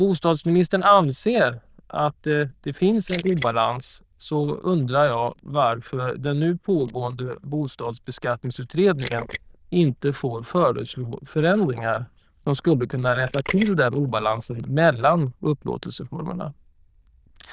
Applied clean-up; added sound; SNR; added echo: neural diffusion model UNIVERSE++.